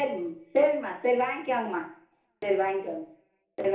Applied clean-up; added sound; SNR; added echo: none; none; none; reverberation time 0.7 s.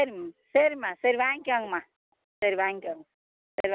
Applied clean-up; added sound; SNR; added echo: none; none; none; none.